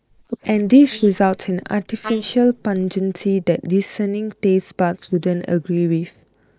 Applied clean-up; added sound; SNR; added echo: neural mask model Resemble Enhance denoiser.